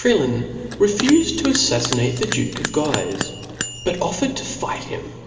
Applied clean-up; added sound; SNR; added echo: none; Bell; 9 dB; reverberation time 2.4 s.